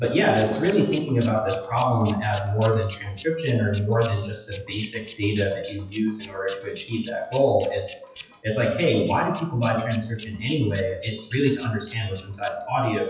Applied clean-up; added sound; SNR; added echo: classical method WPE with log-MMSE.